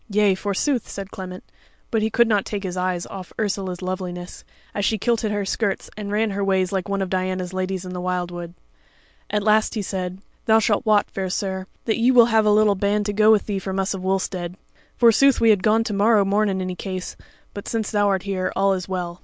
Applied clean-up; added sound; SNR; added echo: none; none; none; none.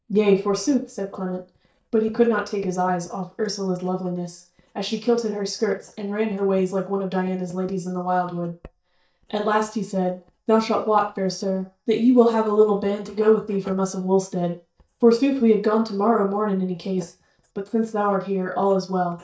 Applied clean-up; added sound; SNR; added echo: neural mask model DeepFilterNet 3.